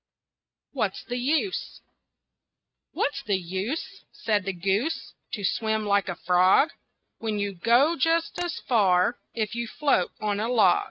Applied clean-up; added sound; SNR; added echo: neural mask model RNNoise.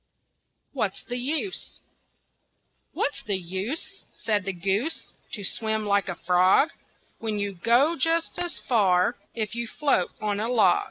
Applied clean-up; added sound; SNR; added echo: neural separator model SepFormer DNS4.